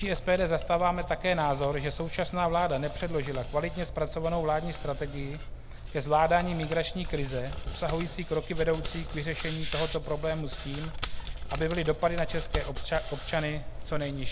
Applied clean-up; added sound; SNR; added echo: none; Hands; 5 dB; none.